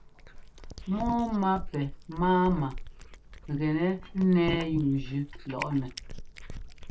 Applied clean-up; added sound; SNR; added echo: none; Cat; 12 dB; reverberation time 0.2 s.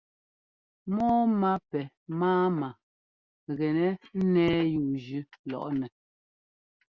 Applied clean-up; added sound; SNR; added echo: none; none; none; none.